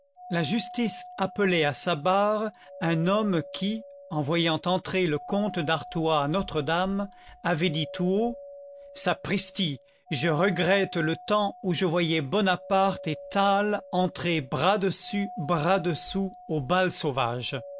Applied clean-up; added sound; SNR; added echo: none; Doorbell; 18 dB; none.